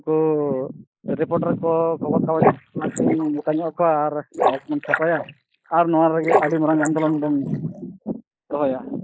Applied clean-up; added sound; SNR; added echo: neural mask model Resemble Enhance denoiser.